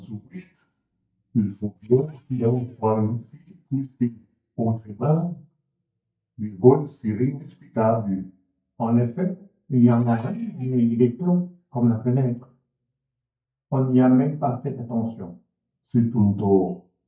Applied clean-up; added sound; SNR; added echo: neural mask model DeepFilterNet 3.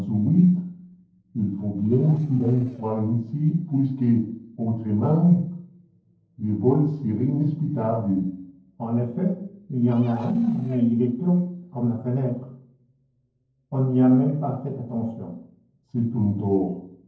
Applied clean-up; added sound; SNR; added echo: neural separator model SepFormer DNS4.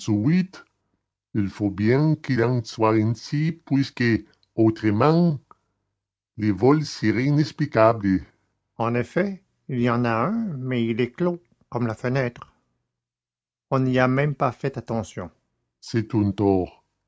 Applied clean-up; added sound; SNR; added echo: none; none; none; none.